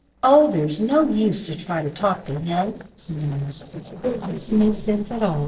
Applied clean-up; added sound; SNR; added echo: neural separator model SepFormer DNS4.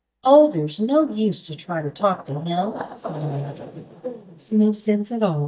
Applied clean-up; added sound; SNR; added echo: neural mask model DeepFilterNet 3.